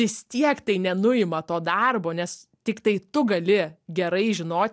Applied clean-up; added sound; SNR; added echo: none; none; none; none.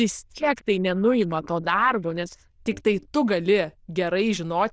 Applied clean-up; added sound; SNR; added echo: neural diffusion model UNIVERSE++.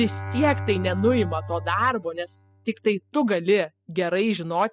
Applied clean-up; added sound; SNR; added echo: classical method spectral subtraction.